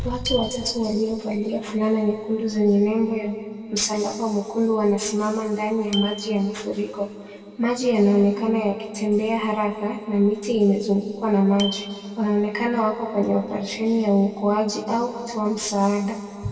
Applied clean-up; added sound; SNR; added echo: none; Bicycle bell; 20 dB; reverberation time 2.2 s.